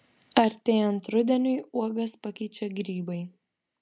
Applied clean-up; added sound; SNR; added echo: none; none; none; none.